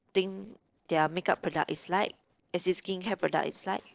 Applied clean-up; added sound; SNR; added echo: neural separator model SepFormer DNS4.